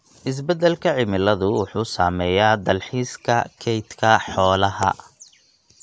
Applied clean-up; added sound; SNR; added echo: none; none; none; none.